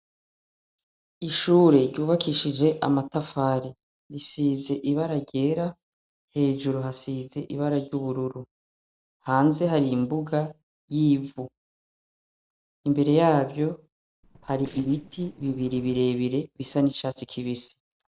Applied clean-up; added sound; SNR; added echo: neural separator model SepFormer DNS4.